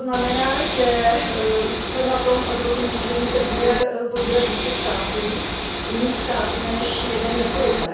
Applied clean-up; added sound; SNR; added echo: none; Train; 2 dB; reverberation time 0.6 s.